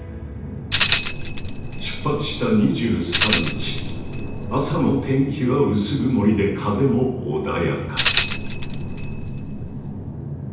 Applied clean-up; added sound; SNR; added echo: none; Tambourine; 4 dB; reverberation time 0.8 s.